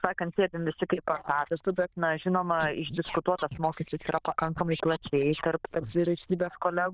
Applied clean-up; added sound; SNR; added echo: neural diffusion model UNIVERSE++.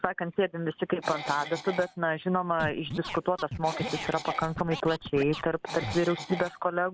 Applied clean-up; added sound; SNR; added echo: none; Cough + Scratching (performance technique); 9 dB; none.